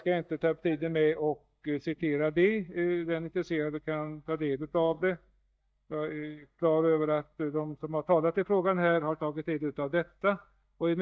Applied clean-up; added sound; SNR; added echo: neural mask model DeepFilterNet 3.